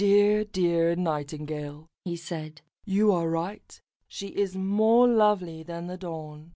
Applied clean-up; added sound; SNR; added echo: none; none; none; none.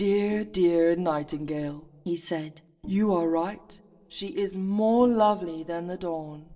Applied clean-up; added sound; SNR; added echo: neural separator model SepFormer DNS4.